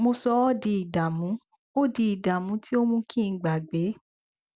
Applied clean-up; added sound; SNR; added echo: none; none; none; none.